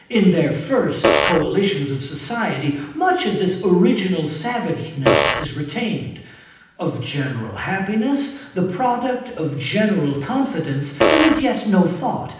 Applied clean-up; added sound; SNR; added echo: none; Fart; -3 dB; reverberation time 0.9 s.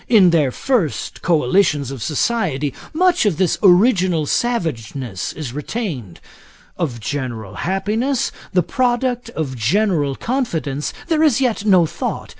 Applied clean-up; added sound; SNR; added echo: none; none; none; none.